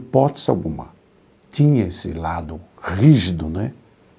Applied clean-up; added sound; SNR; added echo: none; none; none; none.